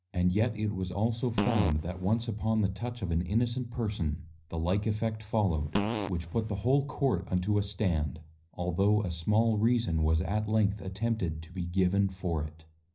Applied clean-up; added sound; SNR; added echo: none; Fart; 6 dB; reverberation time 0.5 s.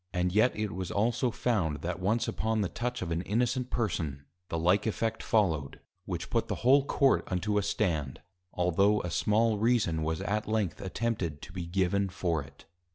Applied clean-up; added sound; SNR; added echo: none; none; none; none.